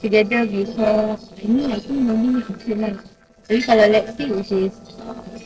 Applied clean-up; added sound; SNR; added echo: neural separator model SepFormer DNS4.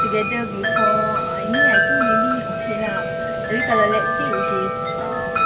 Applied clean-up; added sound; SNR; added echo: none; Wind chime; -5 dB; none.